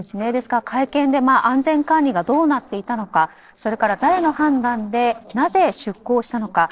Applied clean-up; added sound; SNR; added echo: neural separator model SepFormer DNS4.